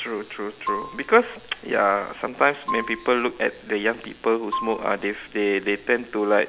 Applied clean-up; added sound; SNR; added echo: none; Marimba, xylophone; 12 dB; none.